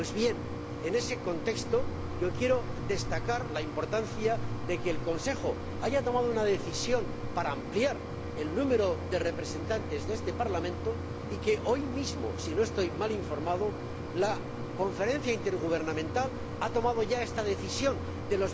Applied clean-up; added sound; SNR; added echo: none; Mechanisms; 4 dB; none.